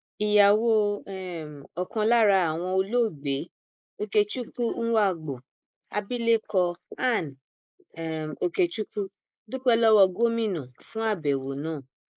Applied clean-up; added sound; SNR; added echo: neural mask model Resemble Enhance denoiser.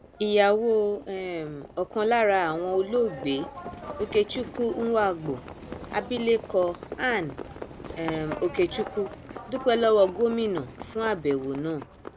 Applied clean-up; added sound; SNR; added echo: none; Livestock, farm animals, working animals; 14 dB; none.